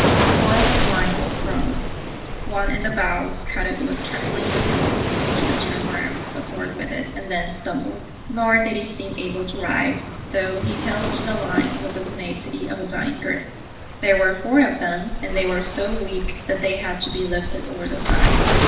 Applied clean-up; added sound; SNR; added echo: none; Waves, surf; -1 dB; reverberation time 0.8 s.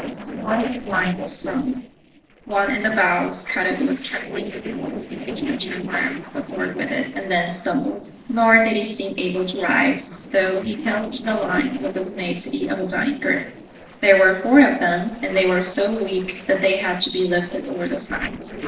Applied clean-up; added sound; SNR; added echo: neural separator model SepFormer DNS4.